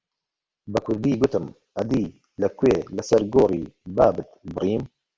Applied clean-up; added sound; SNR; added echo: none; none; none; none.